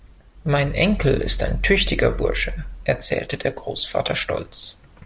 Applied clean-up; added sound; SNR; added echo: none; none; none; none.